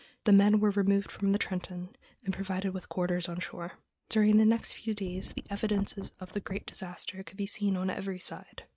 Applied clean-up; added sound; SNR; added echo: neural mask model RNNoise.